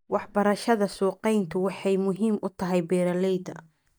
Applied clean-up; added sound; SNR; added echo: neural mask model DeepFilterNet 3.